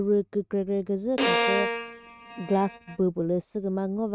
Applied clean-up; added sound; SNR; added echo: neural mask model RNNoise.